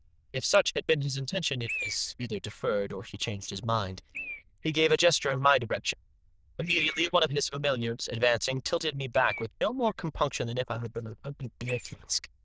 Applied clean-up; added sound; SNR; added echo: neural diffusion model UNIVERSE++.